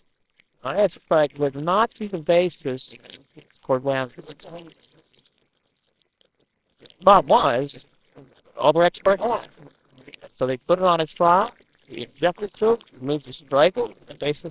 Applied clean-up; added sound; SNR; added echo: neural separator model SepFormer WHAMR!.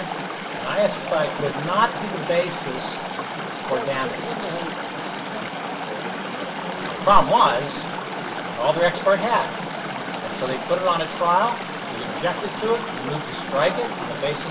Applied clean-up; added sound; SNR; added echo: none; Chatter / Stream; 5 dB; reverberation time 0.1 s.